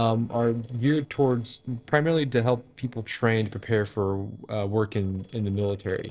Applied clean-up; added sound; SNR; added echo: neural separator model SepFormer DNS4.